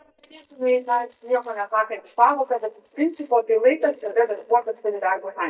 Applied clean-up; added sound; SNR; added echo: neural mask model DeepFilterNet 3.